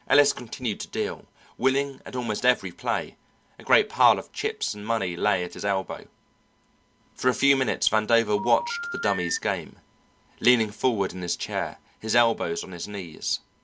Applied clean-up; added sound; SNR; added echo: none; Telephone; 7 dB; none.